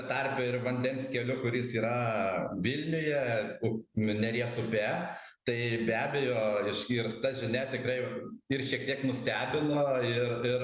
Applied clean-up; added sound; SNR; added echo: none; none; none; none.